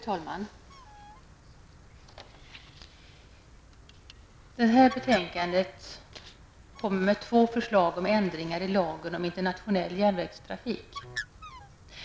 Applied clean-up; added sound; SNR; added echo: none; Bird; 18 dB; none.